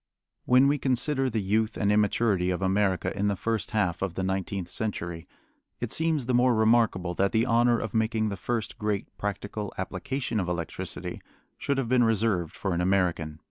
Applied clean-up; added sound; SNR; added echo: none; none; none; none.